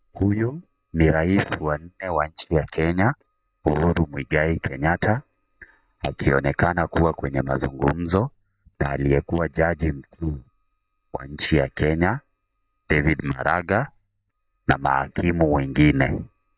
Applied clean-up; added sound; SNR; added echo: neural mask model DeepFilterNet 3.